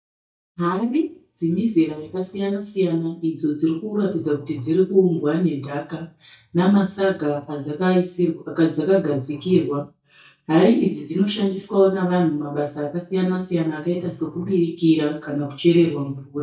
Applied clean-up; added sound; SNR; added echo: neural mask model DeepFilterNet 3.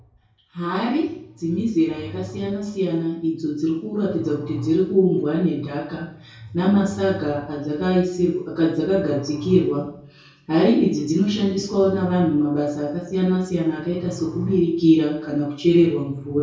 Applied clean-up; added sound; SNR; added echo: none; Growling; 19 dB; reverberation time 0.6 s.